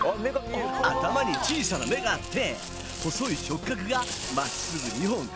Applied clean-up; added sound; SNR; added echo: none; Coin (dropping); 11 dB; none.